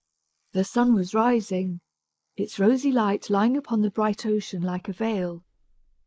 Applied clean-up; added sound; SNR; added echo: neural mask model Resemble Enhance denoiser.